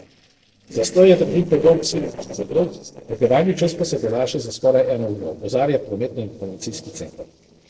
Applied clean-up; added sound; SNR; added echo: neural separator model SepFormer DNS4.